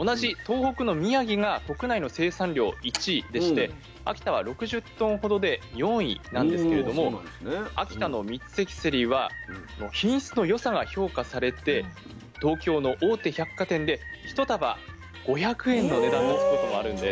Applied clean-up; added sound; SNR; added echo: none; none; none; none.